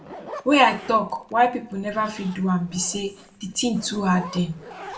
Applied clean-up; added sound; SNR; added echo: none; Zipper (clothing); 17 dB; reverberation time 0.3 s.